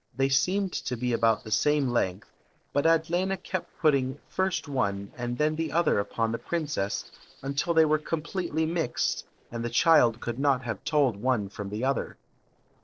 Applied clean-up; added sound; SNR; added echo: neural separator model SepFormer DNS4.